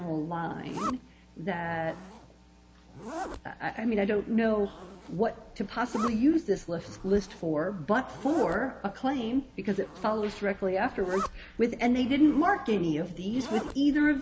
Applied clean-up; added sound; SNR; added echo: none; Zipper (clothing); 15 dB; none.